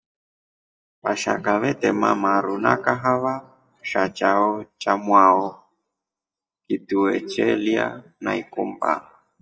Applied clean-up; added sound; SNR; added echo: neural mask model DeepFilterNet 3.